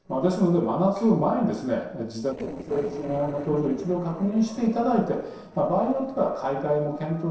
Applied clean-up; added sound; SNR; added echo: neural separator model SepFormer DNS4.